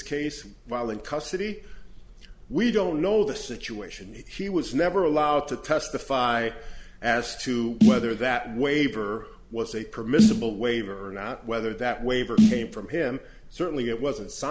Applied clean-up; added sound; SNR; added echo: none; Snare drum; -1 dB; none.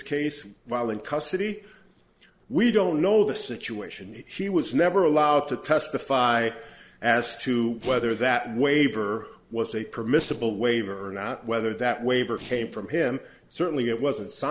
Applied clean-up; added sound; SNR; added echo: neural separator model SepFormer DNS4.